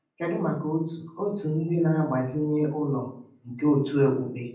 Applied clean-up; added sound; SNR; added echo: none; none; none; reverberation time 0.6 s.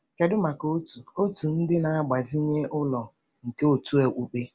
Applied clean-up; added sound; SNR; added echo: none; none; none; none.